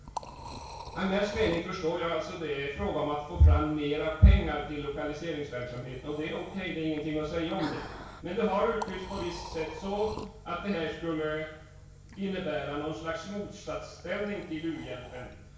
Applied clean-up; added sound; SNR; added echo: none; Liquid; 17 dB; reverberation time 0.6 s.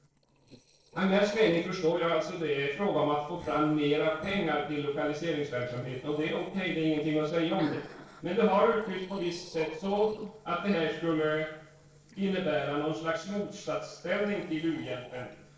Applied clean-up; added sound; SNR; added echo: neural separator model SepFormer DNS4.